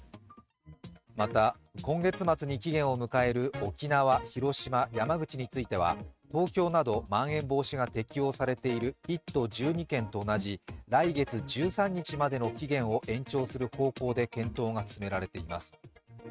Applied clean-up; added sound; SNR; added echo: neural mask model RNNoise.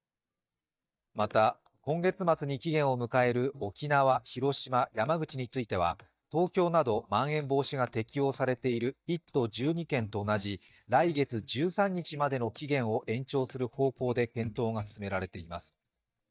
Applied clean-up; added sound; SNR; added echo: neural mask model DeepFilterNet 3.